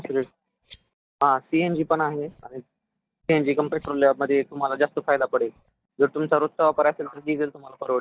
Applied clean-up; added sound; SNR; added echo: neural mask model DeepFilterNet 3.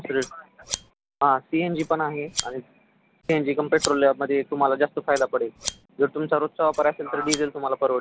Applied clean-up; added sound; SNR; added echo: none; Scissors; 14 dB; none.